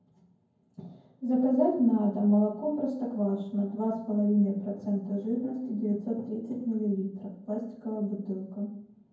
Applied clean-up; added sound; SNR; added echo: none; none; none; reverberation time 0.9 s.